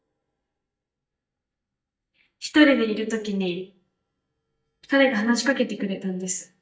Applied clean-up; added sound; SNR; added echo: neural mask model DeepFilterNet 3.